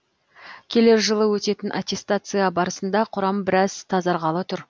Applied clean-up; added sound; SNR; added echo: none; none; none; none.